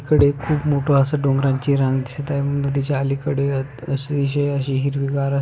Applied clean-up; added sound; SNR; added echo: none; none; none; none.